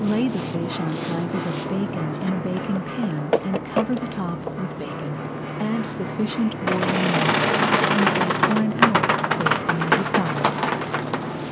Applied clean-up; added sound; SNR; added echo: none; Boat, Water vehicle; -3 dB; none.